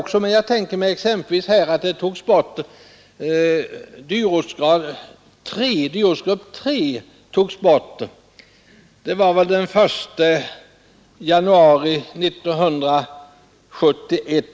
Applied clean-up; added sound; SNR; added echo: none; none; none; none.